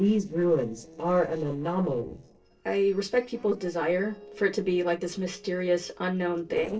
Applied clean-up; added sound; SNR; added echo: neural separator model SepFormer DNS4.